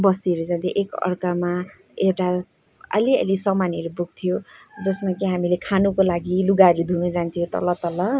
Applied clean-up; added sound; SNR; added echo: none; none; none; none.